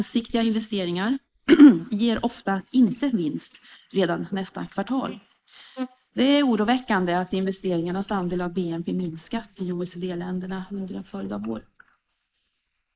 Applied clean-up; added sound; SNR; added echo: neural mask model Resemble Enhance denoiser.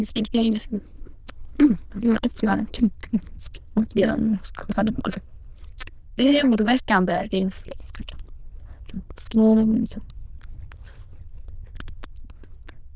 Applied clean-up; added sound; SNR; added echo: neural diffusion model UNIVERSE++.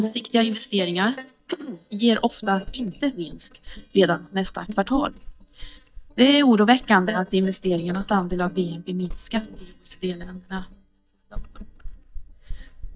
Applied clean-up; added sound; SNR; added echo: neural mask model DeepFilterNet 3.